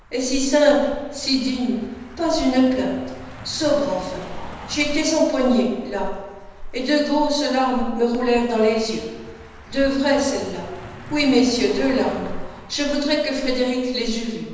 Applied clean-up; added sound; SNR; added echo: none; Car passing by; 12 dB; reverberation time 1.1 s.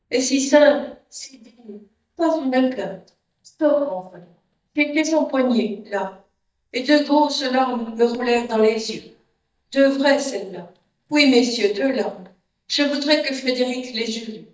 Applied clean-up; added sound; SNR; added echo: neural mask model DeepFilterNet 3.